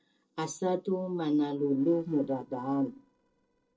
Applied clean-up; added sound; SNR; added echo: neural separator model SepFormer DNS4.